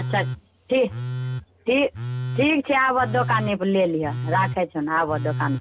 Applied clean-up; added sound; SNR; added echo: none; Telephone; 7 dB; none.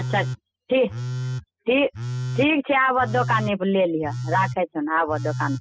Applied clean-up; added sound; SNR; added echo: classical method spectral subtraction.